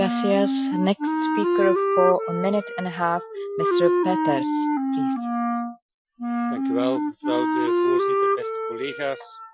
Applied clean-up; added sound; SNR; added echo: classical method Wiener filter.